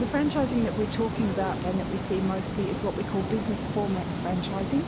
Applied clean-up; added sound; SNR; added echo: none; Water; 3 dB; none.